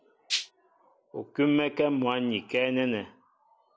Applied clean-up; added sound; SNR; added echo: none; Rattle (instrument); 2 dB; none.